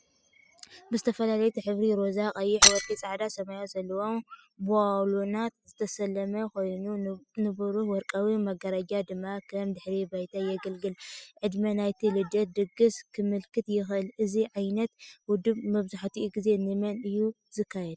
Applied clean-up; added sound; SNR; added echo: classical method spectral subtraction.